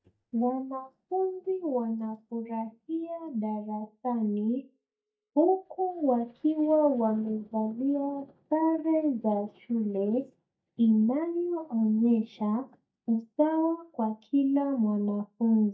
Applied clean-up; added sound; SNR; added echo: neural mask model DeepFilterNet 3.